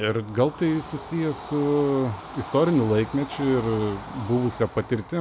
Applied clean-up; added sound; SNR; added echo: none; Train / Bird vocalization, bird call, bird song; 14 dB; none.